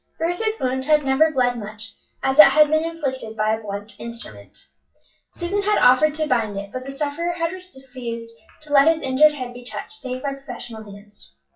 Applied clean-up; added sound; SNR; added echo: classical method WPE with log-MMSE.